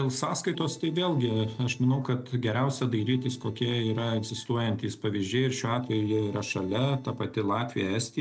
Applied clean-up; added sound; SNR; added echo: neural separator model SepFormer DNS4.